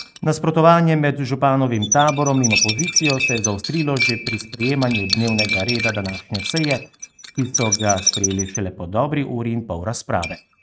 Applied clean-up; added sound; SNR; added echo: neural mask model RNNoise.